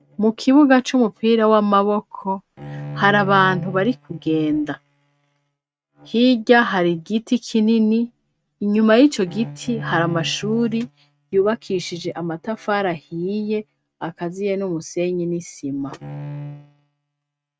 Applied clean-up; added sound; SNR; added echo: neural mask model RNNoise.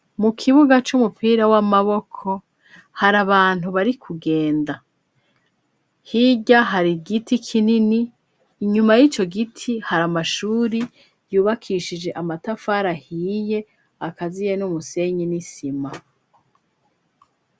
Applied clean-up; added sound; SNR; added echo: none; none; none; none.